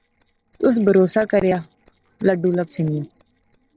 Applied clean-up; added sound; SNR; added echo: neural separator model SepFormer DNS4.